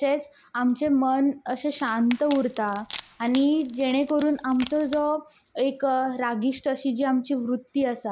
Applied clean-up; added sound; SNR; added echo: none; Wood; 13 dB; none.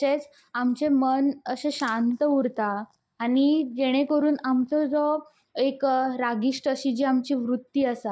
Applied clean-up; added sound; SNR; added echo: neural mask model DeepFilterNet 3.